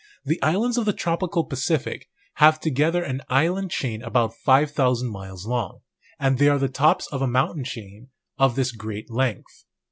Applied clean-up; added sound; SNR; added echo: none; none; none; none.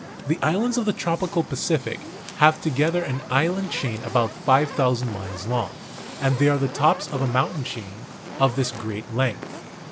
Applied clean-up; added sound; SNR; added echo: none; Fire; 13 dB; none.